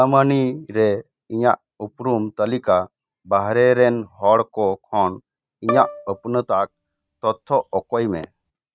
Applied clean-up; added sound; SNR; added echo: neural mask model RNNoise.